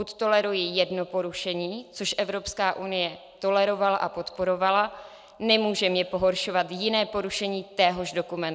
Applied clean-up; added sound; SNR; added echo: none; none; none; none.